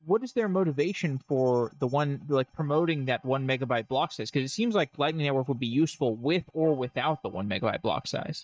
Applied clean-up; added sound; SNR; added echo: neural mask model DeepFilterNet 3.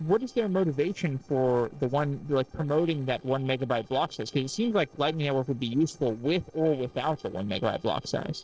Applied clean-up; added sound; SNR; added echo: neural separator model SepFormer DNS4.